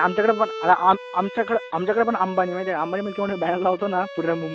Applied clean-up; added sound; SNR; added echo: none; Bowed string instrument; 14 dB; none.